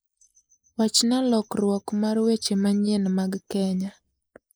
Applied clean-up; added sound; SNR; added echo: neural mask model Resemble Enhance denoiser.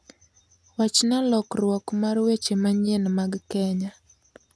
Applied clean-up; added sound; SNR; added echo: none; none; none; none.